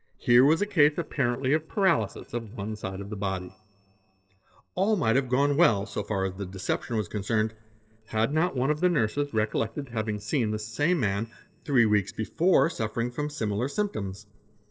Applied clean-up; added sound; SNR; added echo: neural separator model SepFormer DNS4.